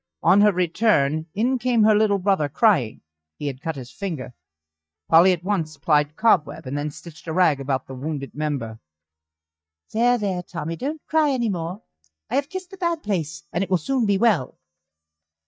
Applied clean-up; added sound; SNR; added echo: neural mask model DeepFilterNet 3.